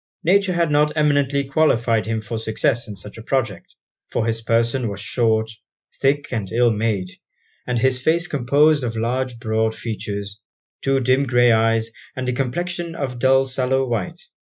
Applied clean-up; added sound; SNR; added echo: neural mask model Resemble Enhance denoiser.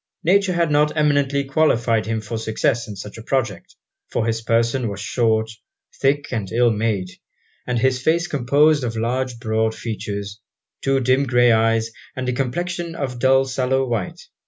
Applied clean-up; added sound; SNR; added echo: none; none; none; none.